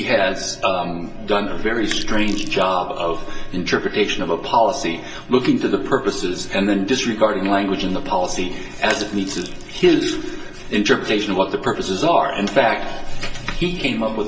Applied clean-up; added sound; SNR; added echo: none; Sink (filling or washing); 16 dB; reverberation time 0.2 s.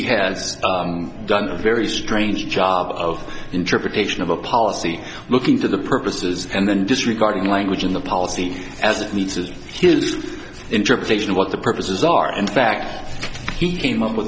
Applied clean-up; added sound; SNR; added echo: none; none; none; none.